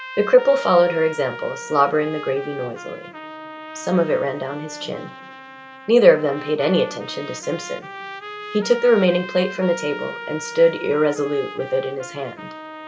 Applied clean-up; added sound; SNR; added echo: none; Trumpet; 14 dB; reverberation time 1.6 s.